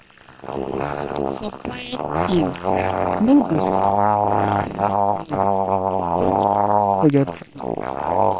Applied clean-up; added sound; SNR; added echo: neural separator model SepFormer WHAM!.